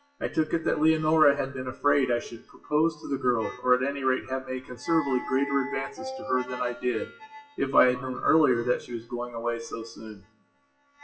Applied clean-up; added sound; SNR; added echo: classical method WPE with log-MMSE.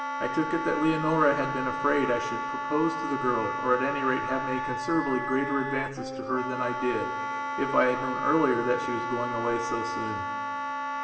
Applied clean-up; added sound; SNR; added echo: none; Wind instrument, woodwind instrument; 3 dB; reverberation time 2.0 s.